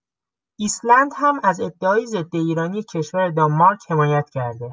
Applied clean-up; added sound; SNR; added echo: none; none; none; none.